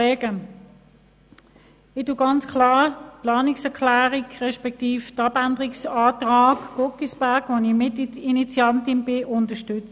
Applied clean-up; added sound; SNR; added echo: none; none; none; none.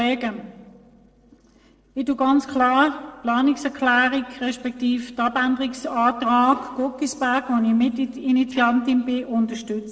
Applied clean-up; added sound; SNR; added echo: neural separator model SepFormer DNS4.